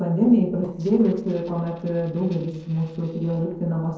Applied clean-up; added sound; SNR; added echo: neural separator model SepFormer DNS4.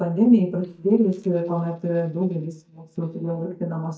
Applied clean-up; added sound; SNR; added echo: neural mask model DeepFilterNet 3.